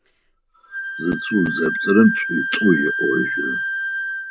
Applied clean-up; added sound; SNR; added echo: none; Wind instrument, woodwind instrument; 4 dB; none.